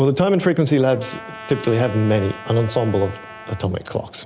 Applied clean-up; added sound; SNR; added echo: none; Trumpet; 17 dB; none.